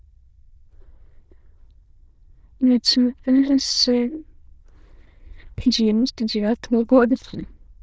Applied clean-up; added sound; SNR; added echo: neural diffusion model UNIVERSE++.